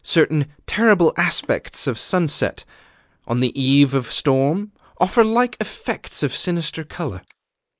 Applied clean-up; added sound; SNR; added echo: neural mask model Resemble Enhance denoiser.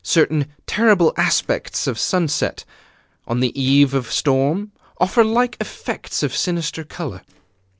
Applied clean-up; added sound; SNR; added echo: neural separator model SepFormer DNS4.